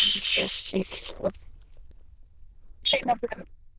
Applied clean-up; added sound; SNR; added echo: neural diffusion model UNIVERSE++.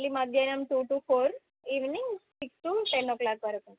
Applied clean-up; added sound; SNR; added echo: none; none; none; none.